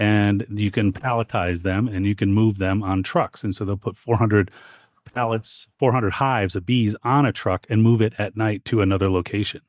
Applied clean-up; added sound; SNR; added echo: neural mask model DeepFilterNet 3.